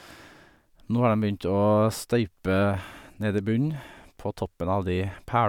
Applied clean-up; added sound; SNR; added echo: none; none; none; none.